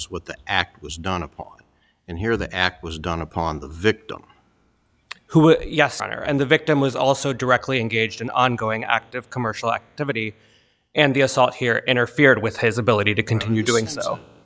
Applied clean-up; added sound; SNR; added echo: none; none; none; none.